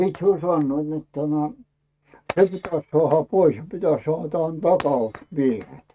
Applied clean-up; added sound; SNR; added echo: neural mask model RNNoise.